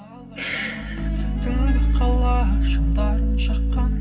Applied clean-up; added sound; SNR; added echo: none; none; none; reverberation time 0.4 s.